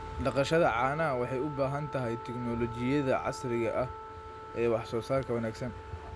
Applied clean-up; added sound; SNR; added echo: none; Wind instrument, woodwind instrument; 13 dB; none.